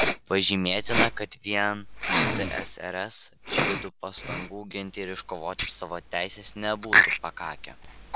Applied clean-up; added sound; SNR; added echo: none; Respiratory sounds; -2 dB; none.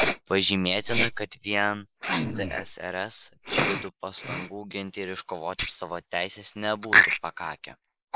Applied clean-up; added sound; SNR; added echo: neural mask model Resemble Enhance denoiser.